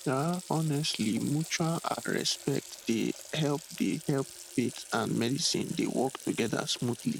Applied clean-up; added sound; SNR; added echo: none; Water tap, faucet; 15 dB; none.